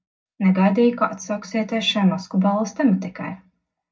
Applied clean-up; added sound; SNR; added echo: none; none; none; reverberation time 0.4 s.